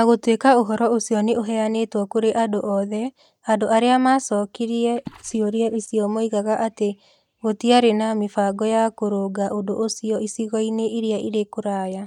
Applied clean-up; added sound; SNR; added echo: neural mask model DeepFilterNet 3.